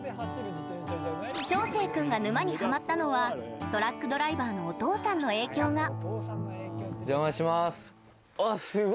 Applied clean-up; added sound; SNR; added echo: none; none; none; none.